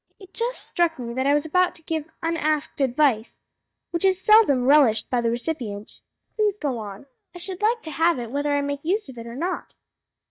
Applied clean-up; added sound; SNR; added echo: neural mask model DeepFilterNet 3.